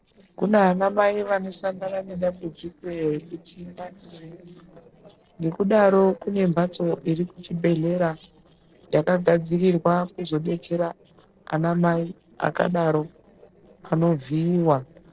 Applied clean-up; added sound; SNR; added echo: neural separator model SepFormer DNS4.